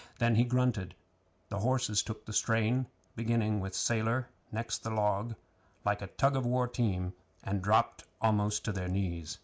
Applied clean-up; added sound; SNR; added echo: none; none; none; none.